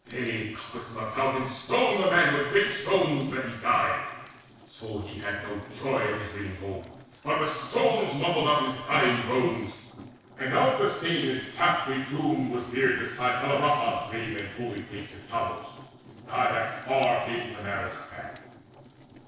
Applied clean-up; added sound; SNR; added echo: neural separator model SepFormer DNS4.